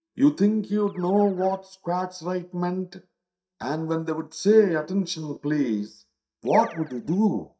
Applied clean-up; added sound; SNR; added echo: neural mask model DeepFilterNet 3.